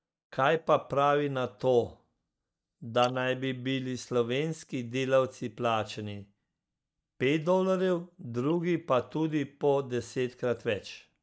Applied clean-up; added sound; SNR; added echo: neural mask model DeepFilterNet 3.